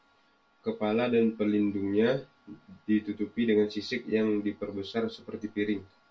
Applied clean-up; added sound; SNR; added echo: none; none; none; reverberation time 0.1 s.